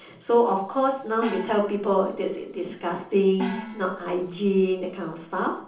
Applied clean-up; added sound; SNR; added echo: none; Gong; 13 dB; reverberation time 0.6 s.